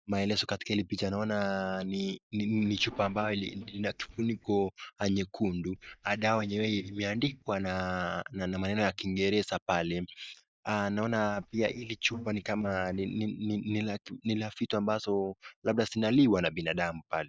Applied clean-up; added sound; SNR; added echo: neural mask model DeepFilterNet 3.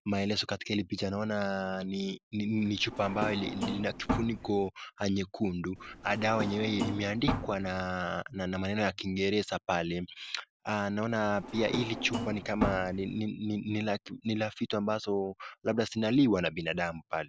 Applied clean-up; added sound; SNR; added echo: none; Drawer open or close; 5 dB; none.